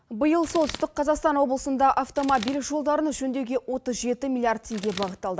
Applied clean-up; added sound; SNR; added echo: none; Bird; 14 dB; none.